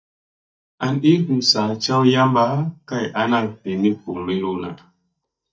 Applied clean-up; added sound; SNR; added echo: neural mask model DeepFilterNet 3.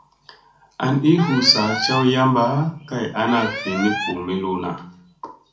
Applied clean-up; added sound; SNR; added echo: none; Alarm; 9 dB; reverberation time 0.4 s.